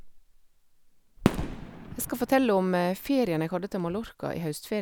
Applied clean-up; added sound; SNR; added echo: none; Fireworks; 5 dB; none.